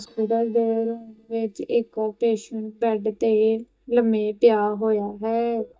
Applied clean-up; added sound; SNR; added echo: neural mask model DeepFilterNet 3.